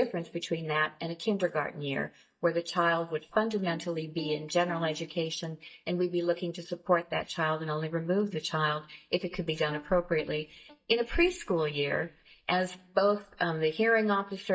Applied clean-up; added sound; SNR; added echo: neural mask model DeepFilterNet 3.